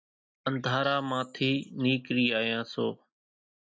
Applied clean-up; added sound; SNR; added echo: neural mask model DeepFilterNet 3.